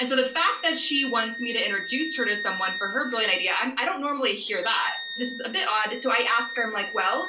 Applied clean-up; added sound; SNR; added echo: none; Wind instrument, woodwind instrument; 10 dB; reverberation time 0.2 s.